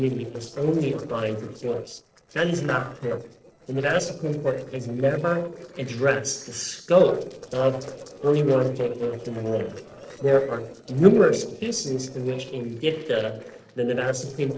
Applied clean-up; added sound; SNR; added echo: neural separator model SepFormer DNS4.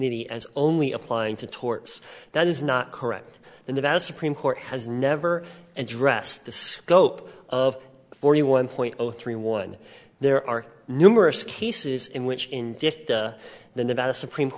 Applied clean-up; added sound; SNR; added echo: none; none; none; none.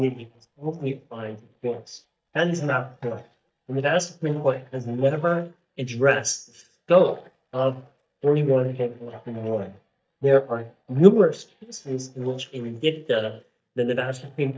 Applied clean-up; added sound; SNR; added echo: neural mask model DeepFilterNet 3.